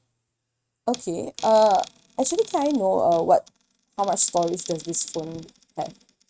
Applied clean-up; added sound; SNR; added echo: neural mask model RNNoise.